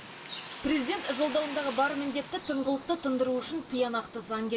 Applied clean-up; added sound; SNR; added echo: none; Bird; 12 dB; reverberation time 0.2 s.